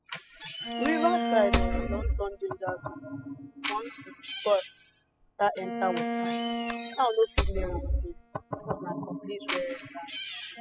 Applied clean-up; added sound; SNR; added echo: classical method spectral subtraction.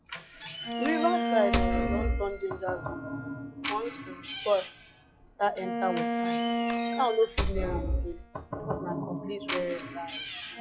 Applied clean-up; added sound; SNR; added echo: classical method log-MMSE.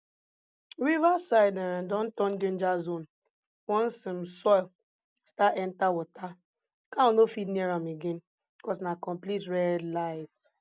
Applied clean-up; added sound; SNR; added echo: none; none; none; none.